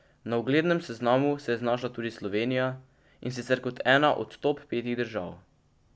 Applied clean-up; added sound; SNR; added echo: none; none; none; none.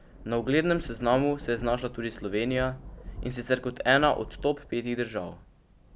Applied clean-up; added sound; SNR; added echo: none; Thunder / Rain; 15 dB; none.